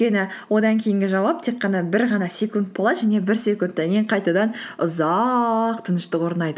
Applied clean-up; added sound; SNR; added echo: none; none; none; none.